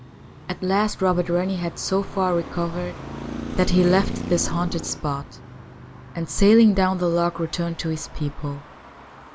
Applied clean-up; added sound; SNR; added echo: none; Traffic noise, roadway noise; 12 dB; none.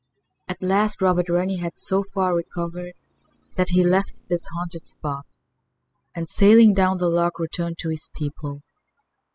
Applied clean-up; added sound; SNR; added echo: classical method spectral subtraction.